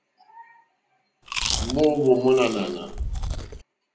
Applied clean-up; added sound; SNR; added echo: none; Chewing, mastication; 5 dB; reverberation time 0.5 s.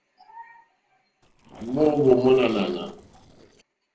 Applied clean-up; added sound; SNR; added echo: neural separator model SepFormer DNS4.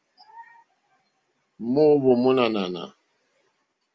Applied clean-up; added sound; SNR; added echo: none; none; none; none.